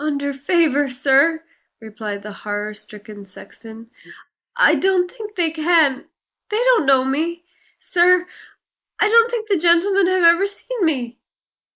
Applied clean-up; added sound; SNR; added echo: neural mask model Resemble Enhance denoiser.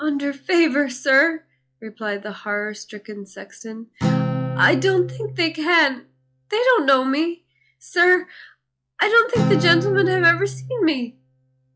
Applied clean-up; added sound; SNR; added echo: classical method log-MMSE.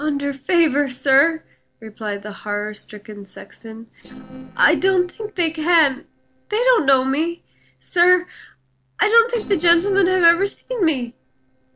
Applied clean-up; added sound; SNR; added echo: neural separator model SepFormer DNS4.